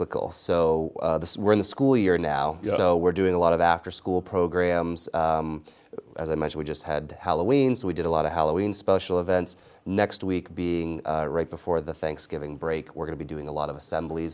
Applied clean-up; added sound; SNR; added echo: none; none; none; none.